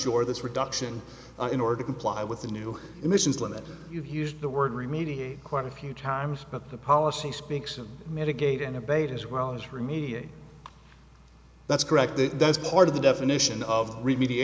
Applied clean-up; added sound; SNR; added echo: none; none; none; none.